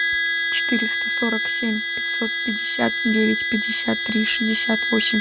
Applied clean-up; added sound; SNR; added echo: none; Harmonica; -2 dB; none.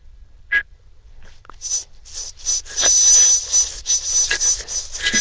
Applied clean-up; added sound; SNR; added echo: neural diffusion model UNIVERSE++.